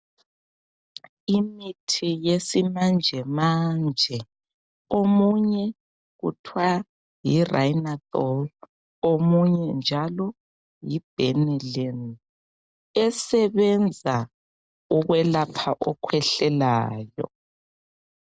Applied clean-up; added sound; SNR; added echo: none; none; none; none.